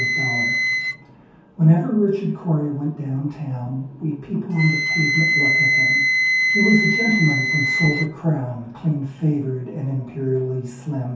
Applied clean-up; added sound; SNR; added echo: none; Wind instrument, woodwind instrument; 1 dB; reverberation time 0.6 s.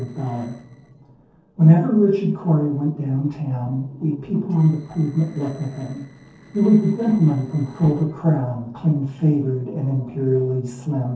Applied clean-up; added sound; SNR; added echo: neural separator model SepFormer DNS4.